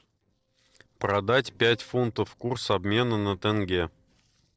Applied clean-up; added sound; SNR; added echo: neural separator model SepFormer DNS4.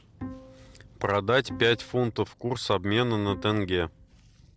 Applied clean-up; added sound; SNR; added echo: none; Bowed string instrument; 16 dB; none.